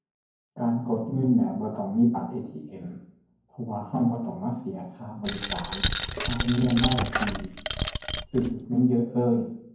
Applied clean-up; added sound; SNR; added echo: none; Coin (dropping); -1 dB; reverberation time 0.9 s.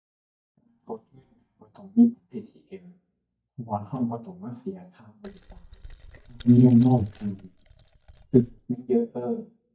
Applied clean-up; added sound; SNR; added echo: neural mask model DeepFilterNet 3.